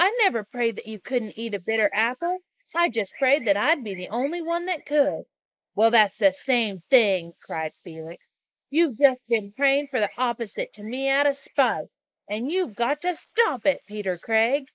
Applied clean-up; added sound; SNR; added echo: neural mask model Resemble Enhance denoiser.